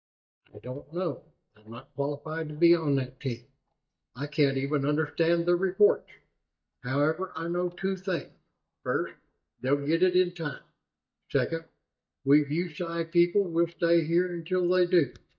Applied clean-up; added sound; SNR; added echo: neural mask model DeepFilterNet 3.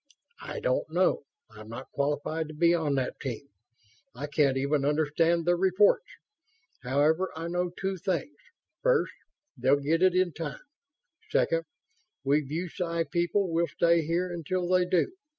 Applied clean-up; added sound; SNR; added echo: none; none; none; none.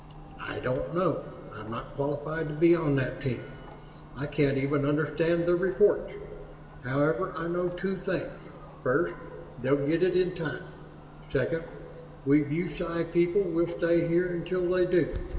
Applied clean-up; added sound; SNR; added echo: none; Clock; 16 dB; reverberation time 1.6 s.